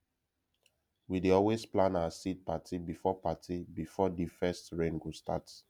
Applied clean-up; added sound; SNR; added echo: none; none; none; none.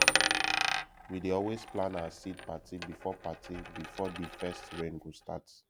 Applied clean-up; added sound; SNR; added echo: none; Coin (dropping); -3 dB; none.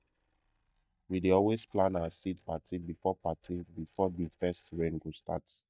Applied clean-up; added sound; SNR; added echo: neural mask model DeepFilterNet 3.